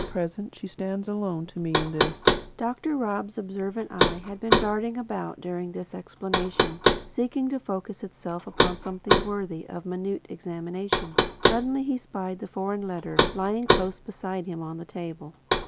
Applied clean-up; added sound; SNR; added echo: none; Knock; -3 dB; none.